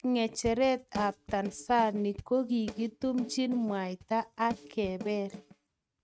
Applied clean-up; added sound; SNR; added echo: neural mask model RNNoise.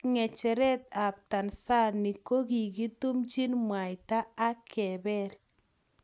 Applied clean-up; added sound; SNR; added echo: none; none; none; none.